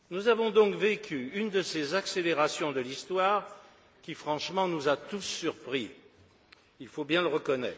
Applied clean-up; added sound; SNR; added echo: none; none; none; none.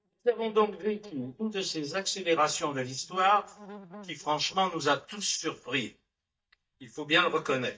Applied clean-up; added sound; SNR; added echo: neural mask model DeepFilterNet 3.